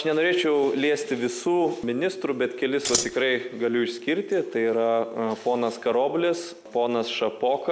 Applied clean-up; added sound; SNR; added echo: none; Scissors; 1 dB; none.